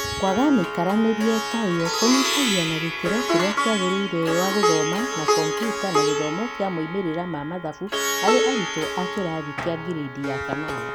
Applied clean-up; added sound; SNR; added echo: none; Plucked string instrument; 1 dB; none.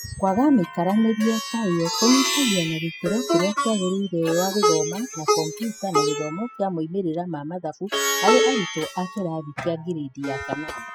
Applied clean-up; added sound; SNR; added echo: classical method spectral subtraction.